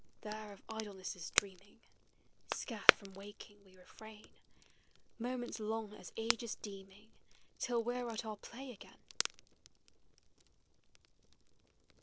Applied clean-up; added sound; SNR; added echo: none; Crackle; -2 dB; none.